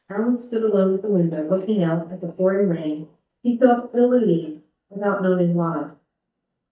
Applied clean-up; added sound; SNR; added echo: neural mask model DeepFilterNet 3.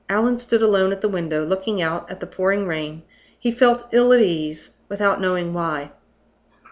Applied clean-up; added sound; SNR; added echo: none; none; none; none.